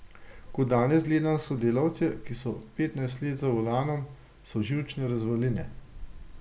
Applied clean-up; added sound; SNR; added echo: none; Wind; 17 dB; none.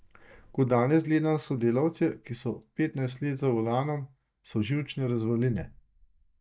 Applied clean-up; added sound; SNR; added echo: neural mask model DeepFilterNet 3.